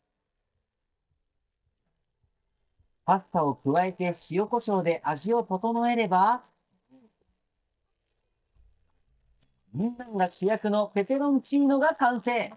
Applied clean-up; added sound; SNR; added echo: neural mask model DeepFilterNet 3.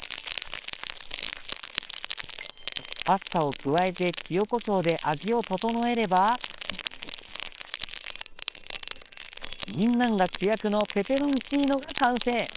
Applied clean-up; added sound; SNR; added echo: neural separator model SepFormer WHAMR!.